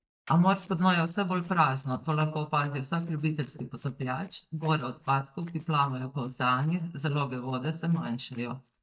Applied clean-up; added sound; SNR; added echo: neural mask model DeepFilterNet 3.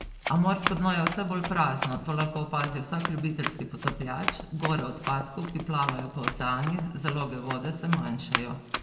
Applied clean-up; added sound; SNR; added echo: none; Run; 6 dB; reverberation time 1.3 s.